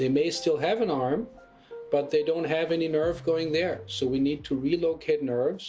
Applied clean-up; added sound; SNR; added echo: none; none; none; none.